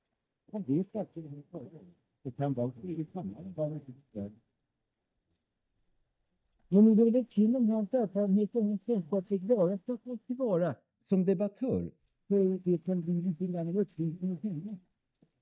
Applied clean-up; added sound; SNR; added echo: neural mask model DeepFilterNet 3.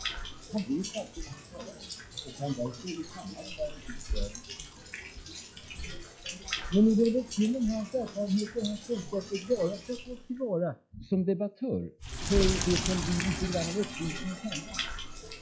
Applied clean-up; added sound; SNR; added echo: classical method log-MMSE.